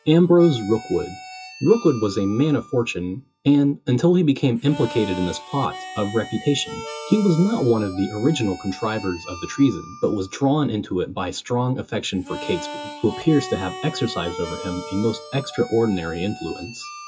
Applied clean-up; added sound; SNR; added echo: classical method WPE with log-MMSE.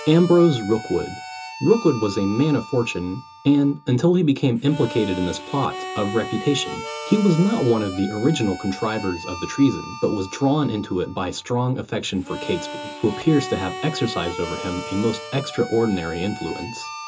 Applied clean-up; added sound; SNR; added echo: none; Harmonica; 13 dB; reverberation time 0.2 s.